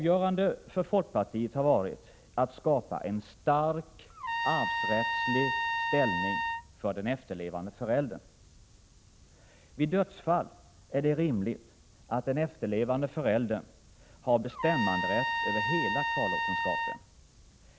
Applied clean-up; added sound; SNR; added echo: none; Trumpet; 0 dB; none.